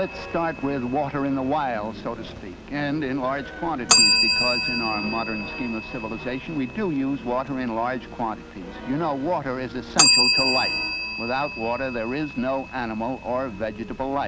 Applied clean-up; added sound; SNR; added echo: none; Bell; 0 dB; none.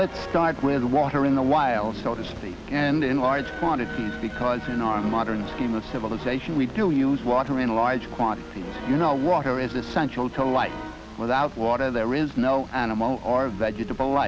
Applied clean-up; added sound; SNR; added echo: none; none; none; none.